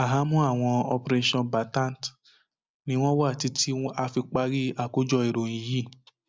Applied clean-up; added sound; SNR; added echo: none; none; none; none.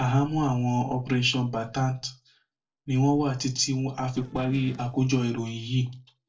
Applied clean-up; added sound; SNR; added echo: neural separator model SepFormer DNS4.